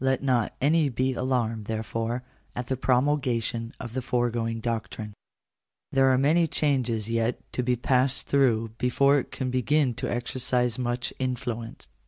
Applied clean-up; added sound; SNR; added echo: none; none; none; none.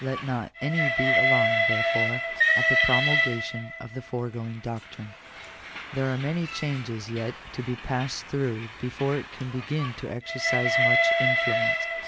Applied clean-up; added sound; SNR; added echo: none; Train; -4 dB; none.